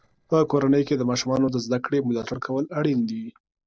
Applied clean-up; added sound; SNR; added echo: neural separator model SepFormer DNS4.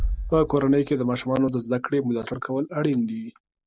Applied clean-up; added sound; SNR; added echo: none; Bass drum; 11 dB; none.